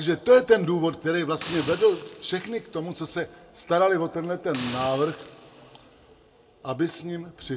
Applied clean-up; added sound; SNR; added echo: none; Hiss; 13 dB; reverberation time 1.1 s.